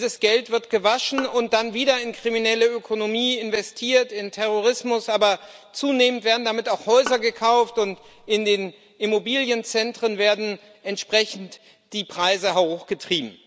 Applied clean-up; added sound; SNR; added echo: none; Bowed string instrument; 16 dB; none.